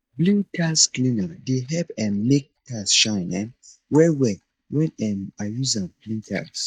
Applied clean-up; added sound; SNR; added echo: neural mask model DeepFilterNet 3.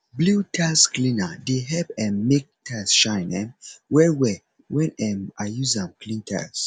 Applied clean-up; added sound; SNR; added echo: none; none; none; none.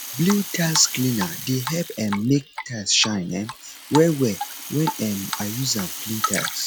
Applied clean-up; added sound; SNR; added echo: none; Drip + Rattle (instrument); 8 dB; none.